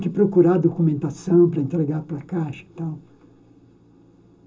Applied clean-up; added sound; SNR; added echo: none; none; none; reverberation time 0.2 s.